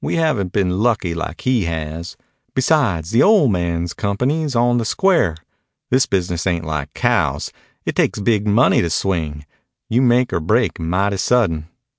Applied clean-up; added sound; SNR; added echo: none; none; none; none.